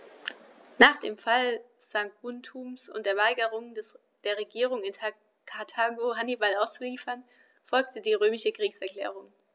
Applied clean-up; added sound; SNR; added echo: none; none; none; none.